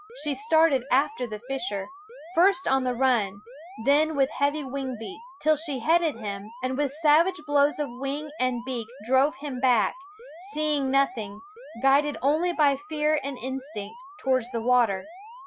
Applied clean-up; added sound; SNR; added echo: classical method Wiener filter.